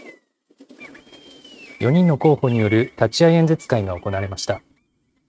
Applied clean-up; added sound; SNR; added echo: neural mask model RNNoise.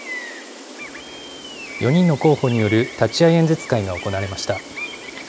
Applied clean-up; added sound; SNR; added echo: none; Gull, seagull; 13 dB; none.